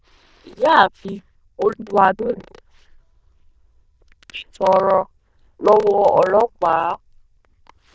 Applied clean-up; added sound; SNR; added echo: neural diffusion model UNIVERSE++.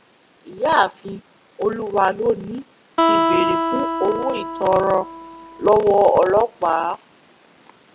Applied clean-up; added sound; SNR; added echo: none; Acoustic guitar; 3 dB; none.